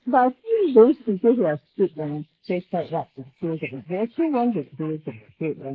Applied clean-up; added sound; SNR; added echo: neural mask model Resemble Enhance denoiser.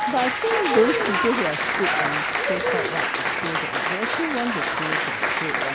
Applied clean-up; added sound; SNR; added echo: none; Applause; -3 dB; none.